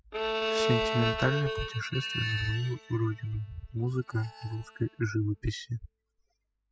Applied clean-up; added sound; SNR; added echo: classical method spectral subtraction.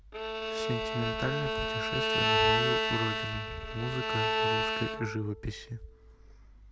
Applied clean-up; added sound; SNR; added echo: none; Bowed string instrument; -5 dB; none.